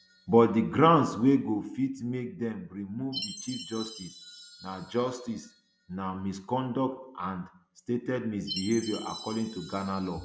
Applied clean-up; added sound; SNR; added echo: none; Chime; 17 dB; none.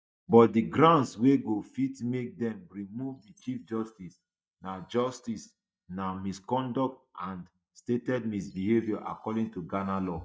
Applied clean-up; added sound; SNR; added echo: neural mask model DeepFilterNet 3.